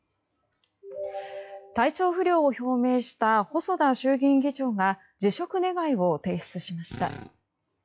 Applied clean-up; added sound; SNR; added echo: classical method log-MMSE.